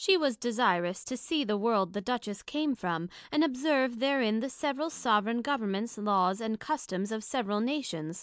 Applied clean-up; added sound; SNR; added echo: none; none; none; none.